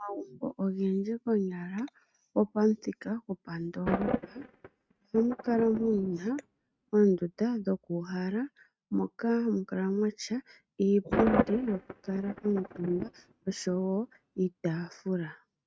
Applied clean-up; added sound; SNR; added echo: neural mask model RNNoise.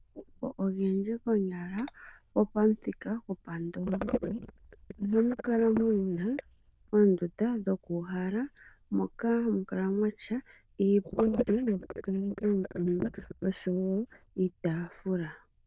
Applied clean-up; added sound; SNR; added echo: neural diffusion model UNIVERSE++.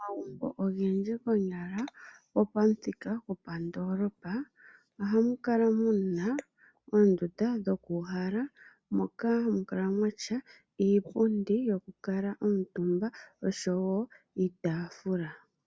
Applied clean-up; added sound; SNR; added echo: none; none; none; none.